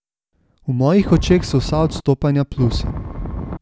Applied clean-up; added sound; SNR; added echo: none; Wind; 6 dB; none.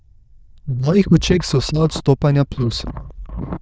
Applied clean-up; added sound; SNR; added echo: neural diffusion model UNIVERSE++.